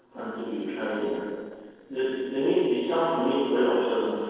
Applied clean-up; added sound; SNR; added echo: neural separator model SepFormer DNS4.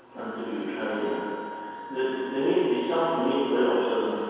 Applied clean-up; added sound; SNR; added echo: none; Wind instrument, woodwind instrument; 14 dB; reverberation time 2.2 s.